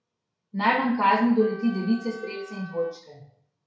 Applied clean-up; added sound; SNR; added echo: none; Wind instrument, woodwind instrument; 19 dB; reverberation time 0.6 s.